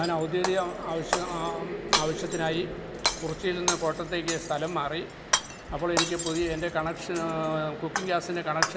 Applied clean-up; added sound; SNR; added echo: none; Shatter; 4 dB; none.